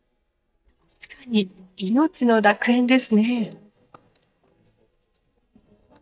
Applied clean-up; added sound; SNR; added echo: neural mask model DeepFilterNet 3.